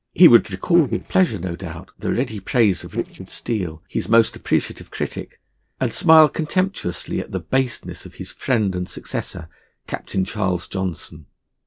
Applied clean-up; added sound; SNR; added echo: neural separator model SepFormer DNS4.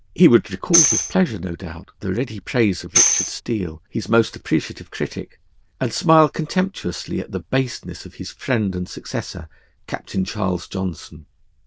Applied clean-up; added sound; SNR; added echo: neural diffusion model UNIVERSE++.